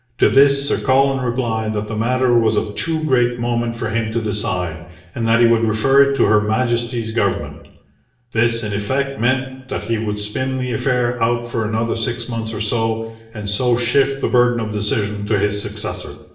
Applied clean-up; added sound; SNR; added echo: none; none; none; reverberation time 0.7 s.